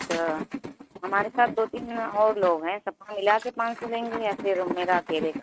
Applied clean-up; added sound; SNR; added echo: neural mask model RNNoise.